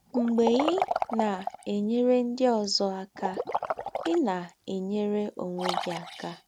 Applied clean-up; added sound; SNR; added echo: none; Liquid; 7 dB; none.